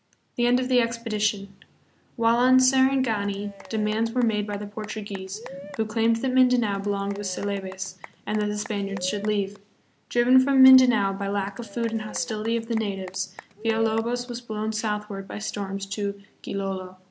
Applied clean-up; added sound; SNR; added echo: none; Applause / Cheering / Clapping; 18 dB; none.